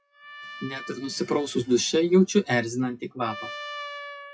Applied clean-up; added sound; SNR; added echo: classical method WPE with log-MMSE.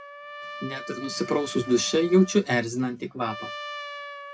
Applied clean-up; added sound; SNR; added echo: none; Trumpet; 13 dB; reverberation time 0.2 s.